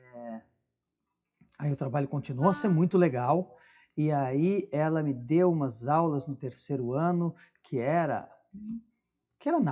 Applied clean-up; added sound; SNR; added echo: classical method WPE with log-MMSE.